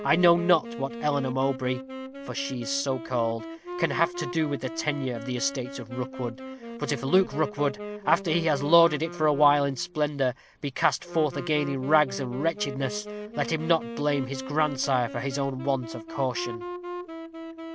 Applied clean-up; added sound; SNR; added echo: none; Wind instrument, woodwind instrument; 11 dB; none.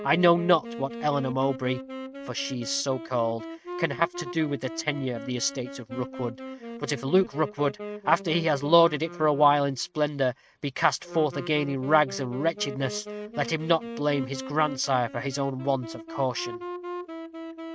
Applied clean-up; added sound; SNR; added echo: neural mask model RNNoise.